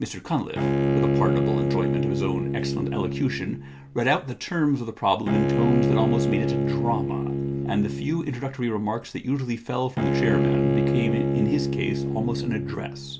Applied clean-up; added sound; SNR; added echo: none; Bowed string instrument; -2 dB; none.